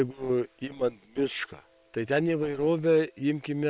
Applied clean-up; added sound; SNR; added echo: neural separator model SepFormer WHAM!.